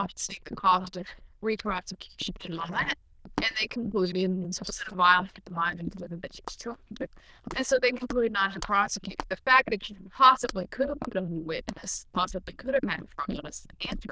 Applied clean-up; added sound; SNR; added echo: neural diffusion model UNIVERSE++.